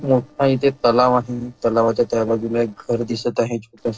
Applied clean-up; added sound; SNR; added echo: neural separator model SepFormer DNS4.